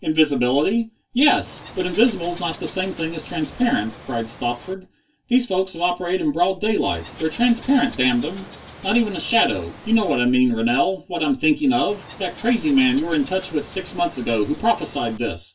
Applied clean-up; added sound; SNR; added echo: none; Water / Bird; 19 dB; reverberation time 0.1 s.